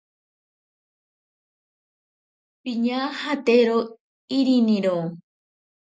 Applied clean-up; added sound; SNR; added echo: none; none; none; none.